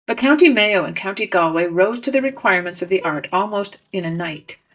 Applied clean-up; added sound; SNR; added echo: neural mask model DeepFilterNet 3.